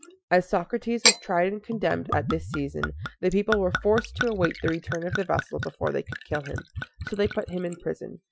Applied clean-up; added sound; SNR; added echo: classical method Wiener filter.